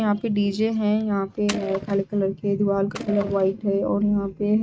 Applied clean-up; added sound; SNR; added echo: neural mask model RNNoise.